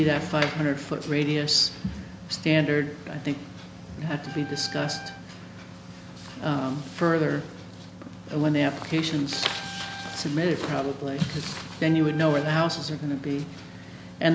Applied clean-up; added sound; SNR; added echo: none; Wind instrument, woodwind instrument; 17 dB; none.